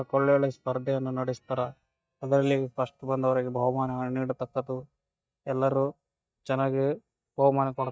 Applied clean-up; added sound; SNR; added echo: neural mask model DeepFilterNet 3.